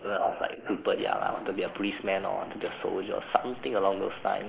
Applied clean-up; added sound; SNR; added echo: neural mask model Resemble Enhance denoiser.